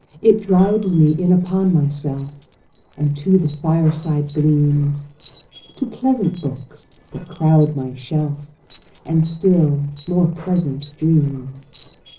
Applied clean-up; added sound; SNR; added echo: neural separator model SepFormer DNS4.